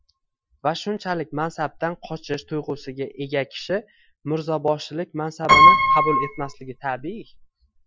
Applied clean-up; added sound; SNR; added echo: classical method Wiener filter.